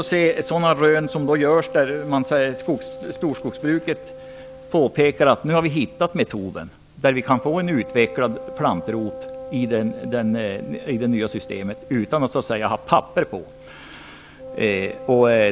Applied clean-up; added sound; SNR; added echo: none; Wind instrument, woodwind instrument; 15 dB; none.